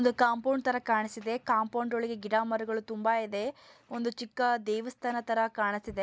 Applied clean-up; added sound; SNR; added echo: none; none; none; none.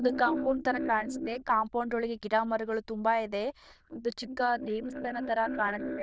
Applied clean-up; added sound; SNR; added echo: neural diffusion model UNIVERSE++.